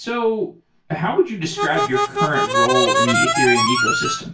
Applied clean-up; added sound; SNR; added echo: none; Harmonica; -3 dB; reverberation time 0.2 s.